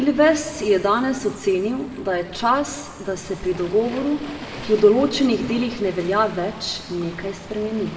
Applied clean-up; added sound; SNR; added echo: none; Waves, surf; 16 dB; reverberation time 1.2 s.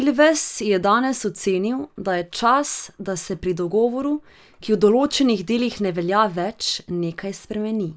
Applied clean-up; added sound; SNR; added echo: none; none; none; none.